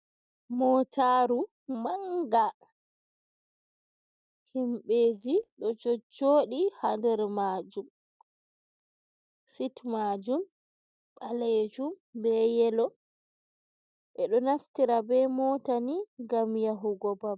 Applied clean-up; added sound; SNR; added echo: neural mask model DeepFilterNet 3.